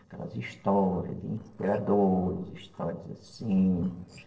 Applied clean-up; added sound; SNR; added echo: neural separator model SepFormer DNS4.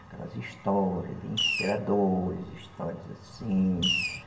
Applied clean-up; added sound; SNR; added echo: none; Fireworks; -1 dB; reverberation time 0.9 s.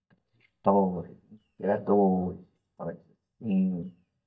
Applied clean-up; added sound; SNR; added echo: neural mask model DeepFilterNet 3.